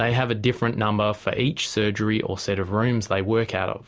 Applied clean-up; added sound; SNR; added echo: none; none; none; none.